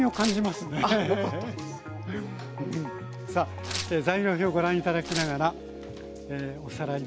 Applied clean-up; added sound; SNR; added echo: none; Tearing; 12 dB; none.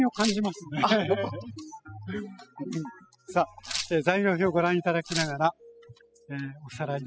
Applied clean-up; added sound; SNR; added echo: classical method spectral subtraction.